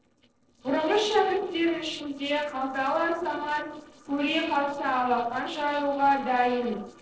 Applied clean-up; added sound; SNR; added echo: neural separator model SepFormer DNS4.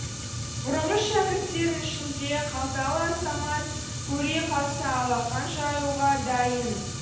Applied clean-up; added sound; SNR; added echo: none; Fire; 5 dB; reverberation time 0.8 s.